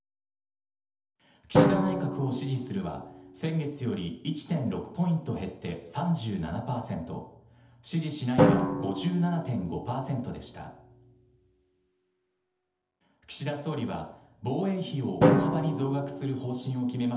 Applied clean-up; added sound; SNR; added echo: none; Drum; 0 dB; reverberation time 0.8 s.